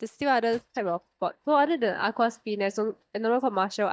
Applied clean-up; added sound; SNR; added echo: neural mask model DeepFilterNet 3.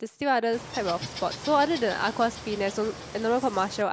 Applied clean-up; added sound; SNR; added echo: none; Water / Bird; 12 dB; none.